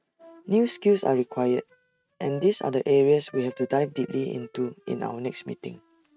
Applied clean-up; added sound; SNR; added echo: neural mask model RNNoise.